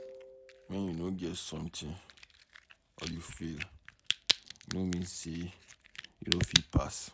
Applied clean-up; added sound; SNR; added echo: none; Crack; 0 dB; none.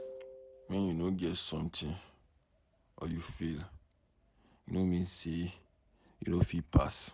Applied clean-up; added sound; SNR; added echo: none; none; none; none.